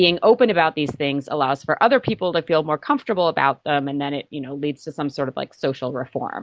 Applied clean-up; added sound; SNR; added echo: none; none; none; none.